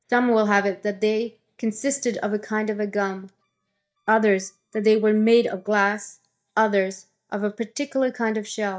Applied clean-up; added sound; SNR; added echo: neural mask model DeepFilterNet 3.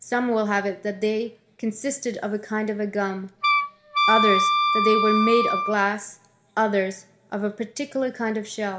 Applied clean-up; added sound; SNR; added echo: none; Wind instrument, woodwind instrument; -3 dB; reverberation time 0.5 s.